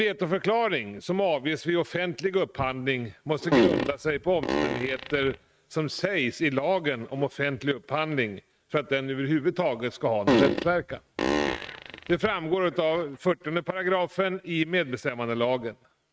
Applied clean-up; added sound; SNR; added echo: neural mask model RNNoise.